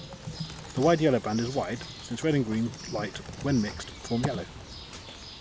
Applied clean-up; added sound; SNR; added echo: none; Typing + Bird; 10 dB; none.